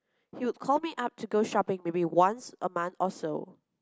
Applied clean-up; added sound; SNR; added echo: none; none; none; none.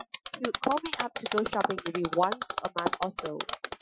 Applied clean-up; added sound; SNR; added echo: classical method Wiener filter.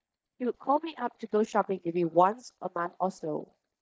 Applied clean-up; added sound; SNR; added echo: neural mask model DeepFilterNet 3.